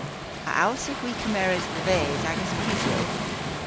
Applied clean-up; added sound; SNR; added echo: none; Waves, surf; 1 dB; none.